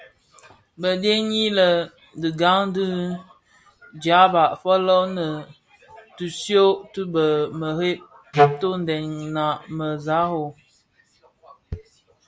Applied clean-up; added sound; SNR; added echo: none; Wind instrument, woodwind instrument; -4 dB; none.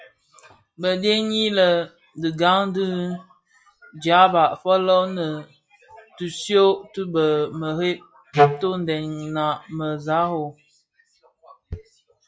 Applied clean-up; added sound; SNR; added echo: classical method log-MMSE.